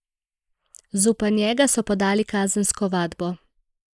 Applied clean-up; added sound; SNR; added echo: neural mask model Resemble Enhance denoiser.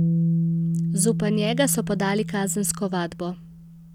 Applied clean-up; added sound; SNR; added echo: none; Bass guitar; 0 dB; none.